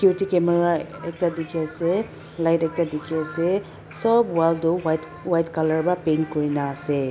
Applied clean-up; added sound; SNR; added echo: none; none; none; none.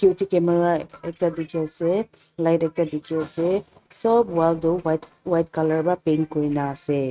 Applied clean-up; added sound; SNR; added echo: neural mask model RNNoise.